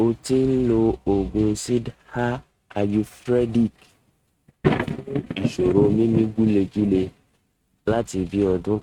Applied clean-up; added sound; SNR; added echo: neural mask model RNNoise.